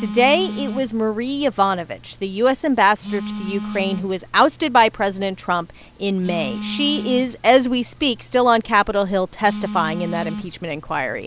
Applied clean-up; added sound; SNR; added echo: none; Telephone; 12 dB; none.